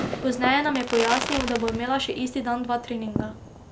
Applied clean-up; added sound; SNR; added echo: none; Fireworks; 6 dB; none.